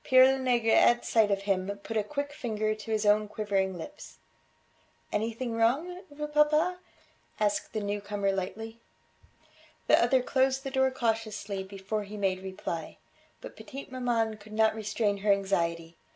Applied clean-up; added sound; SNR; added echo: none; none; none; none.